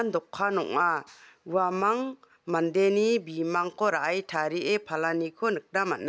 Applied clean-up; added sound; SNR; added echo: none; none; none; none.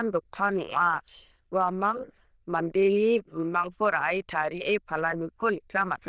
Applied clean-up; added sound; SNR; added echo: neural diffusion model UNIVERSE++.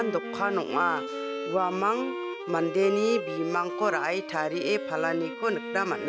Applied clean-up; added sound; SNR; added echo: none; Wind instrument, woodwind instrument + Bowed string instrument; 6 dB; none.